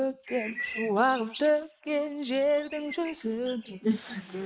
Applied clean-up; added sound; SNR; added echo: neural mask model Resemble Enhance denoiser.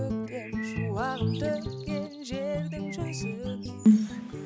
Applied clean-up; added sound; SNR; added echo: none; Bird; 20 dB; none.